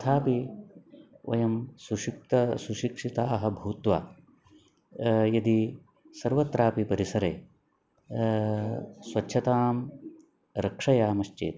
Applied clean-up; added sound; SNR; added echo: none; none; none; none.